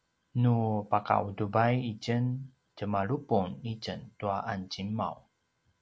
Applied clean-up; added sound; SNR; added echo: none; none; none; none.